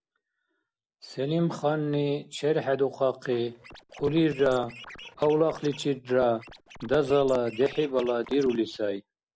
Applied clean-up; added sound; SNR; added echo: none; Scratching (performance technique); 20 dB; none.